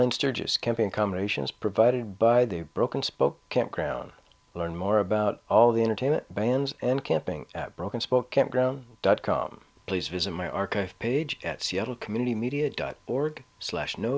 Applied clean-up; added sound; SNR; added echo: none; none; none; none.